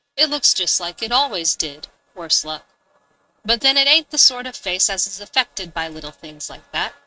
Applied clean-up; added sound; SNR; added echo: neural mask model RNNoise.